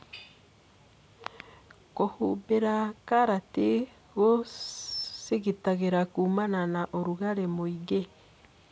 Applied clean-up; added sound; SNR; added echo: none; none; none; none.